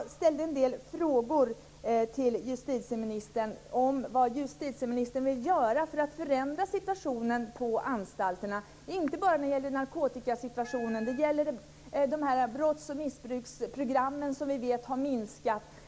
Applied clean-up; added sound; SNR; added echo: none; Wind instrument, woodwind instrument; 20 dB; none.